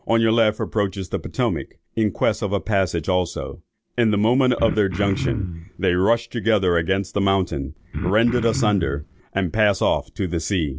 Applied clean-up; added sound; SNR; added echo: none; Cough; 6 dB; none.